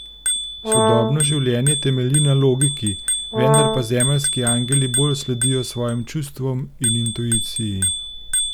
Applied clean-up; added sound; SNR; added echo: none; Brass instrument + Bicycle bell; 2 dB; none.